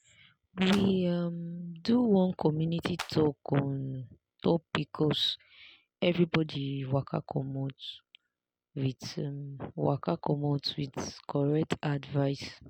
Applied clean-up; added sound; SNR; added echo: none; Clapping; 12 dB; none.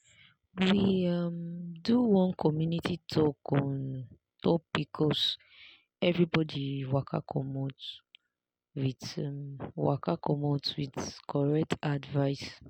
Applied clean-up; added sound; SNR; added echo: none; none; none; none.